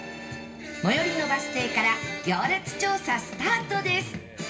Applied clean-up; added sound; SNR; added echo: none; none; none; reverberation time 0.6 s.